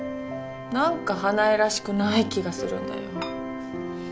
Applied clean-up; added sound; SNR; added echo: none; Organ; 13 dB; none.